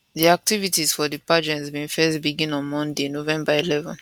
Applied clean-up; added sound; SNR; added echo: none; none; none; none.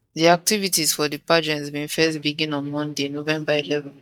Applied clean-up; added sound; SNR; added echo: neural mask model DeepFilterNet 3.